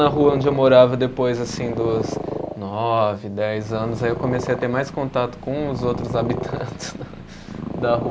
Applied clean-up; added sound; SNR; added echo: none; Purr; 9 dB; none.